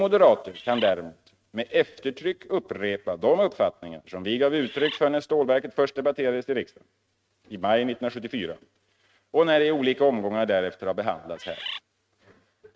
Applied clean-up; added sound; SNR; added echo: neural mask model RNNoise.